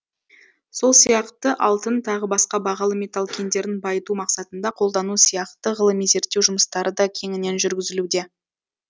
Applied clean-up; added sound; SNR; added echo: none; none; none; none.